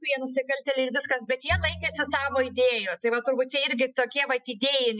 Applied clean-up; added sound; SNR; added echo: classical method Wiener filter.